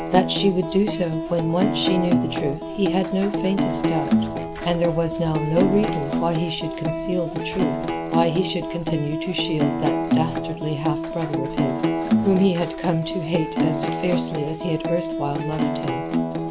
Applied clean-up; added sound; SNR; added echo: none; Acoustic guitar; 1 dB; none.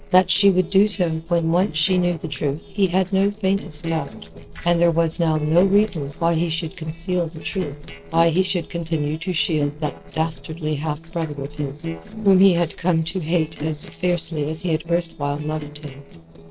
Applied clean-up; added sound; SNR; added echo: neural separator model SepFormer DNS4.